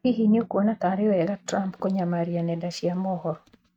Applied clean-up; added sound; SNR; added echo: neural mask model RNNoise.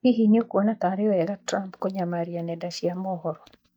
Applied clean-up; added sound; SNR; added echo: neural mask model DeepFilterNet 3.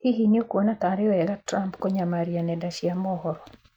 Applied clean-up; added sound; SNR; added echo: none; none; none; none.